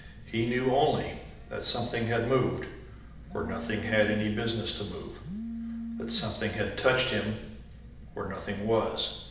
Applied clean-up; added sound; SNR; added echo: none; Telephone; 12 dB; reverberation time 0.8 s.